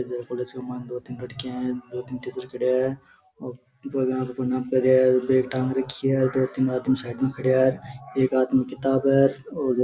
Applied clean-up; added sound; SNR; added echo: none; none; none; none.